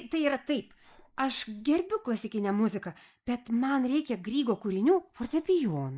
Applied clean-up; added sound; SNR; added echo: neural mask model Resemble Enhance denoiser.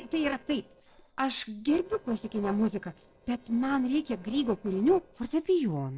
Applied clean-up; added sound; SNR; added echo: neural separator model SepFormer DNS4.